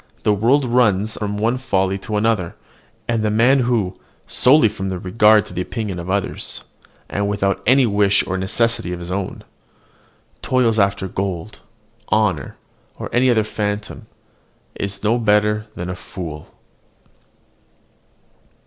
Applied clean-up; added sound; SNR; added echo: none; none; none; none.